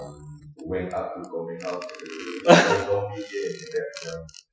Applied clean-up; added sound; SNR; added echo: classical method Wiener filter.